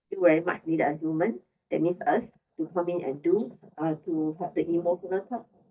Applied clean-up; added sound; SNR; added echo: neural mask model DeepFilterNet 3.